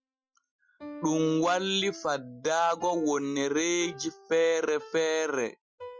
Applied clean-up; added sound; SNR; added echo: classical method Wiener filter.